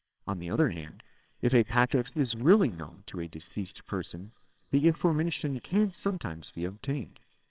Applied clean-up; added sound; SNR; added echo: neural separator model SepFormer WHAMR!.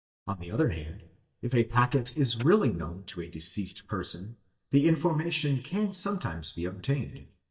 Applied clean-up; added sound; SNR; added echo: neural mask model DeepFilterNet 3.